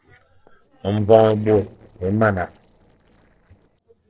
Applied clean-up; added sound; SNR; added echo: neural separator model SepFormer DNS4.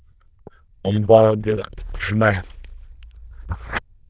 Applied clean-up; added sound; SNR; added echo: neural diffusion model UNIVERSE++.